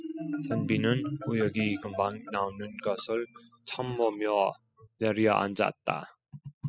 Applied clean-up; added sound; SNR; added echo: classical method spectral subtraction.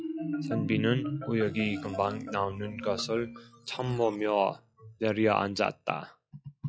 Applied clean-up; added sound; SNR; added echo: classical method log-MMSE.